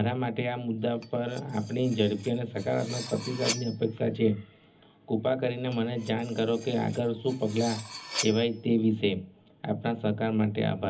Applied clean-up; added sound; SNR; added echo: none; Cutlery, silverware; 13 dB; reverberation time 0.4 s.